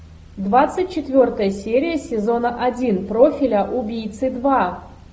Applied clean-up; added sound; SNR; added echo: none; none; none; none.